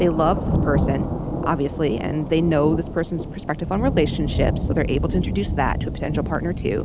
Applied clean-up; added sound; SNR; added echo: none; Thunder; 1 dB; none.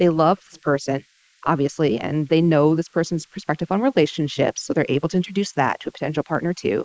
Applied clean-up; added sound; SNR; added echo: neural mask model Resemble Enhance denoiser.